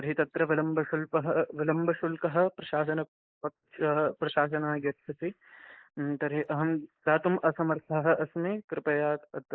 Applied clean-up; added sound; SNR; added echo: neural mask model Resemble Enhance denoiser.